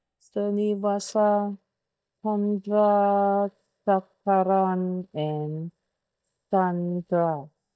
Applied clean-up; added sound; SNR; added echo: neural mask model DeepFilterNet 3.